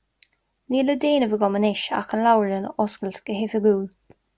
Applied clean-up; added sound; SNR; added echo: none; none; none; none.